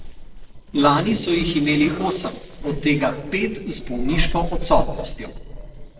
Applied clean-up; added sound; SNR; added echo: neural separator model SepFormer DNS4.